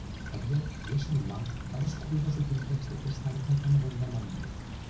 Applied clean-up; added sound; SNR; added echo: none; Stream / Trickle, dribble; 8 dB; reverberation time 0.4 s.